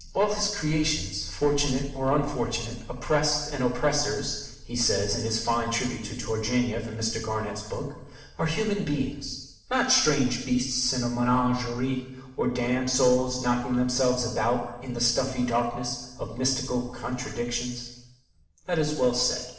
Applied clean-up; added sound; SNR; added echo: none; none; none; reverberation time 0.9 s.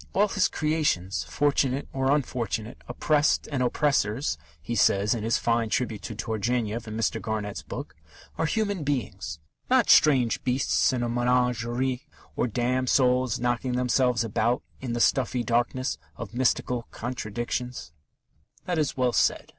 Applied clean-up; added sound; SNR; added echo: none; none; none; none.